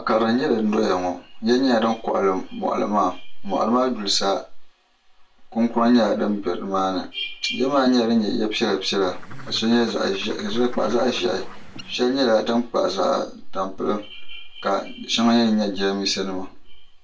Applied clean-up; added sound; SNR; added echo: none; Bird; 18 dB; reverberation time 0.2 s.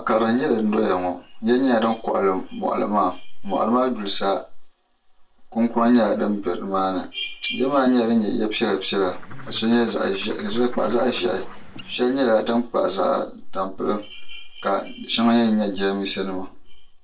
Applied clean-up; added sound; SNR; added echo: neural separator model SepFormer DNS4.